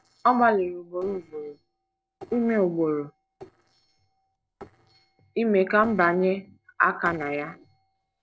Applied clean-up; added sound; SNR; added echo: neural separator model SepFormer DNS4.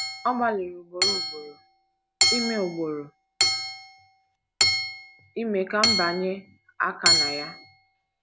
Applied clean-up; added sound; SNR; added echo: none; Hammer / Chink, clink; -3 dB; none.